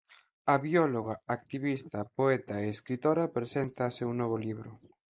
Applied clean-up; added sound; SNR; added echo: neural mask model Resemble Enhance denoiser.